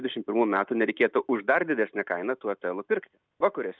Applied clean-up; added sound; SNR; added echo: none; none; none; none.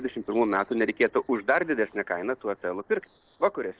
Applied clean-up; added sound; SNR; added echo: neural separator model SepFormer DNS4.